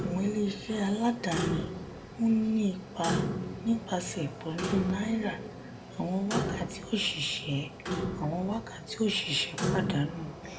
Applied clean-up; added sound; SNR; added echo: none; Clock; 4 dB; reverberation time 0.4 s.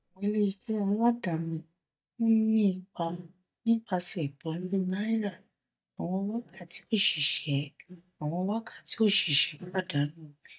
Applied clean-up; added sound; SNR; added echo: neural mask model DeepFilterNet 3.